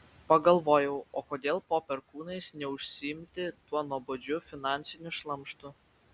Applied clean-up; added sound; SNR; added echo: none; none; none; none.